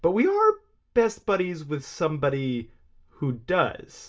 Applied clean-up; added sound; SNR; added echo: none; none; none; reverberation time 0.2 s.